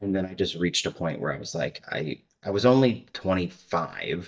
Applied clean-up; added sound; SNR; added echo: neural mask model DeepFilterNet 3.